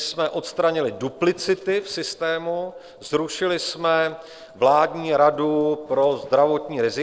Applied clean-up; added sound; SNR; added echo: neural separator model SepFormer DNS4.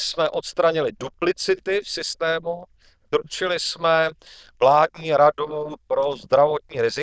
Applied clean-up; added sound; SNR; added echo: neural diffusion model UNIVERSE++.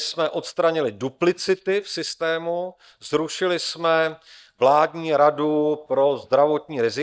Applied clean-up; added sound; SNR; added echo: neural mask model DeepFilterNet 3.